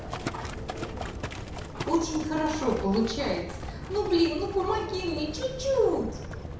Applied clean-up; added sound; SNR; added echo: none; Livestock, farm animals, working animals; 7 dB; reverberation time 0.7 s.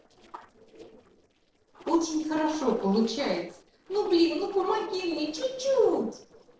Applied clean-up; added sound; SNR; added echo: neural separator model SepFormer DNS4.